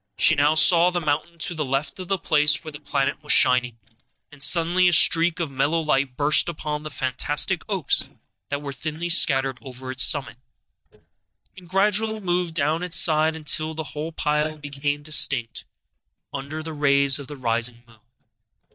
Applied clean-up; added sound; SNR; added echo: neural mask model DeepFilterNet 3.